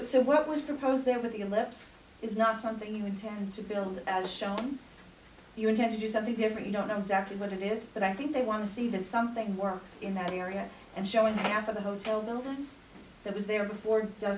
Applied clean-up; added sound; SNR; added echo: none; none; none; none.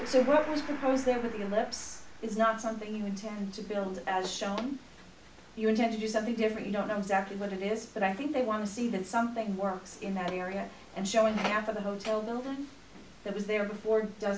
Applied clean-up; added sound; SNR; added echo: none; Gong; 17 dB; none.